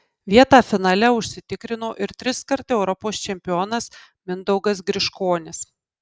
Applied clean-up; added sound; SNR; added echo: none; none; none; none.